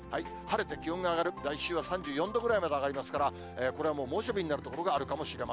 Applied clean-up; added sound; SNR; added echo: none; none; none; none.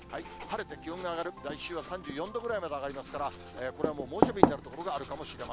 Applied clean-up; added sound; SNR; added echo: none; Writing; -2 dB; none.